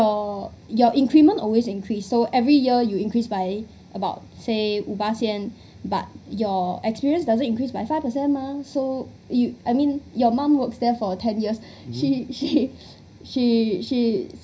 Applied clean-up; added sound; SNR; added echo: none; none; none; reverberation time 0.5 s.